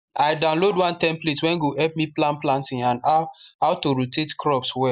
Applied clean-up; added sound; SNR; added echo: none; none; none; none.